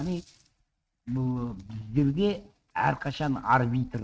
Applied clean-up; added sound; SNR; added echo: neural mask model RNNoise.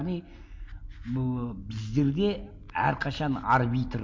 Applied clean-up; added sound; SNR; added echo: none; none; none; none.